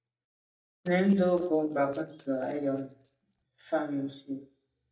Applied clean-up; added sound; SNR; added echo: neural mask model DeepFilterNet 3.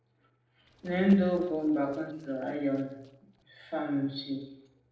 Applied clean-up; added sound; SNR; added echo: neural separator model SepFormer DNS4.